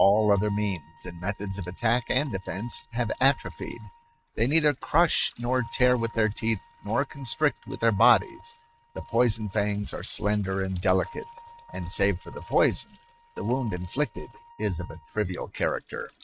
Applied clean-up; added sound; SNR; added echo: neural mask model RNNoise.